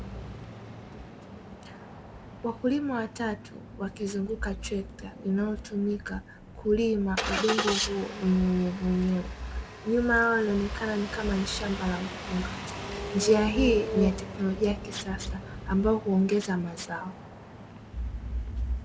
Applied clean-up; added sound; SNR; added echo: none; Engine starting; 9 dB; none.